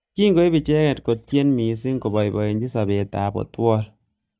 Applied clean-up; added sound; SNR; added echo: neural mask model DeepFilterNet 3.